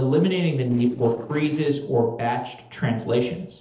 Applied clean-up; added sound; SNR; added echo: neural separator model SepFormer DNS4.